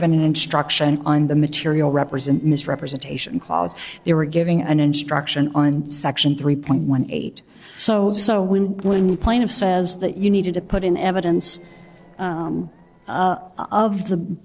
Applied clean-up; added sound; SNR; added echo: neural separator model SepFormer DNS4.